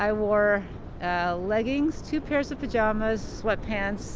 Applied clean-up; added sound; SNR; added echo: none; none; none; none.